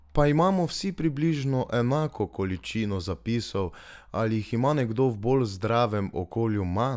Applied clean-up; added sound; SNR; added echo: none; none; none; none.